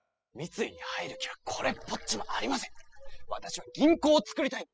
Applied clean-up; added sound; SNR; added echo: classical method spectral subtraction.